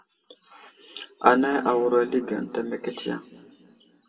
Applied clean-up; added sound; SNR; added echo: none; none; none; reverberation time 1.8 s.